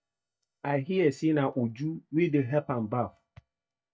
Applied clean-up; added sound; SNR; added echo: neural mask model DeepFilterNet 3.